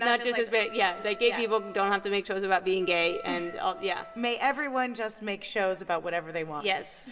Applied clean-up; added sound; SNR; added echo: none; Wind instrument, woodwind instrument; 17 dB; reverberation time 2.3 s.